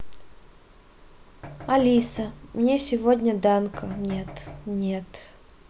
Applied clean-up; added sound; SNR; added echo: none; Knock; 17 dB; none.